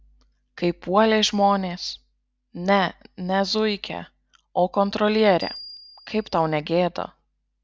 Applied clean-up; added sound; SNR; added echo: none; Bell; 18 dB; none.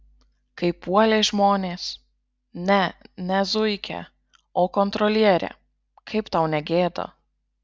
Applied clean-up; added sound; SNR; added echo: none; none; none; none.